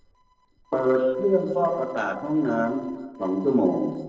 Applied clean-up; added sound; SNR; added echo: neural separator model SepFormer DNS4.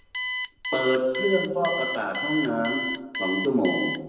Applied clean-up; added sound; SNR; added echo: none; Alarm; 2 dB; reverberation time 0.9 s.